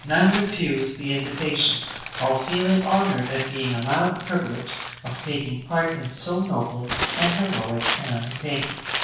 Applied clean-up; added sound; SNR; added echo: none; Crumpling, crinkling; 8 dB; reverberation time 0.7 s.